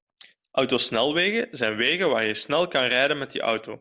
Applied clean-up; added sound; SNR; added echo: none; none; none; none.